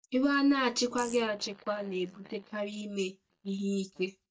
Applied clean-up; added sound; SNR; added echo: neural mask model DeepFilterNet 3.